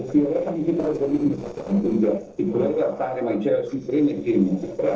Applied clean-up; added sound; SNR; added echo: neural separator model SepFormer DNS4.